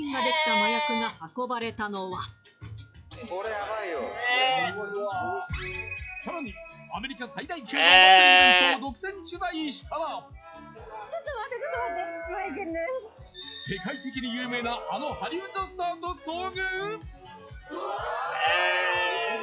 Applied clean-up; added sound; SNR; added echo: classical method log-MMSE.